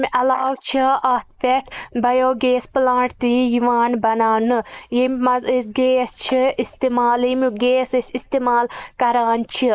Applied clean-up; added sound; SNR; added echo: neural mask model Resemble Enhance denoiser.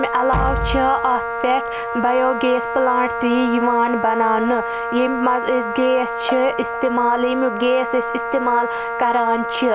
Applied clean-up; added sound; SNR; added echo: none; Wind instrument, woodwind instrument; 5 dB; none.